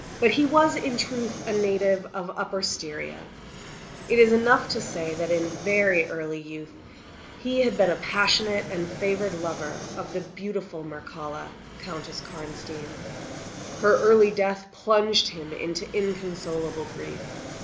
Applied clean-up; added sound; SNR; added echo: none; Fixed-wing aircraft, airplane; 13 dB; none.